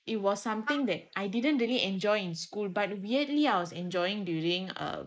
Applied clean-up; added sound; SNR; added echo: neural mask model Resemble Enhance denoiser.